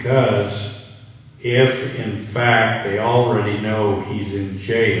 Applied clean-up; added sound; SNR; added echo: none; none; none; reverberation time 1.1 s.